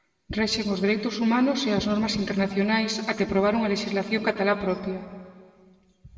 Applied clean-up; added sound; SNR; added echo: none; none; none; reverberation time 1.7 s.